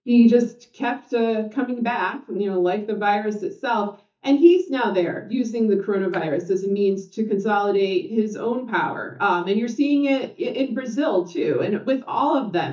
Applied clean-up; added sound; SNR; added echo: neural mask model DeepFilterNet 3.